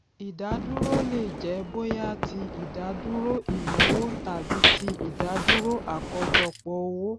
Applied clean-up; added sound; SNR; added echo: none; Fireworks + Walk, footsteps; -4 dB; none.